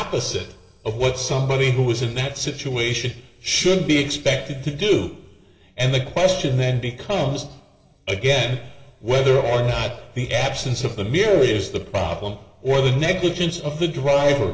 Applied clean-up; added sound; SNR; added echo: none; none; none; reverberation time 0.9 s.